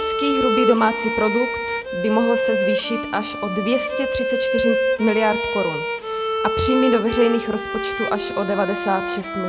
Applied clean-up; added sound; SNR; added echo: none; Bowed string instrument; 1 dB; none.